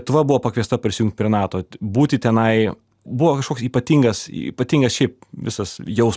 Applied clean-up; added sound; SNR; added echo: none; none; none; none.